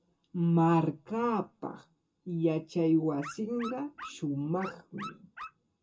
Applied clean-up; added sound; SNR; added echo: none; Dog; 15 dB; reverberation time 0.2 s.